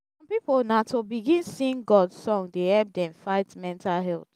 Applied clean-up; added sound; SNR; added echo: none; none; none; none.